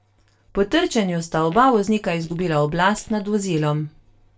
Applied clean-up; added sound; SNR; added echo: neural separator model SepFormer DNS4.